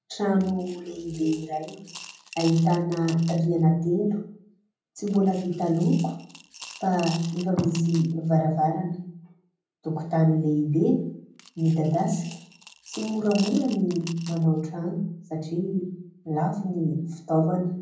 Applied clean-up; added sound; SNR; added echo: none; Coin (dropping) / Glass; 18 dB; reverberation time 0.6 s.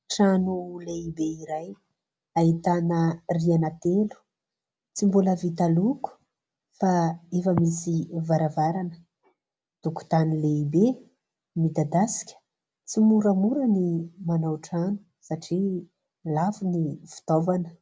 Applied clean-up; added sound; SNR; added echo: none; none; none; none.